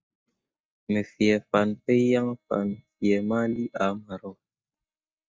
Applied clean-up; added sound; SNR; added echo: neural mask model DeepFilterNet 3.